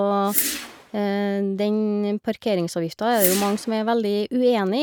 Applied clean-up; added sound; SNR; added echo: none; Whoosh, swoosh, swish; 7 dB; none.